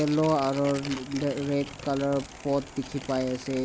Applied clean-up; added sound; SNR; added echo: none; Tearing; 15 dB; none.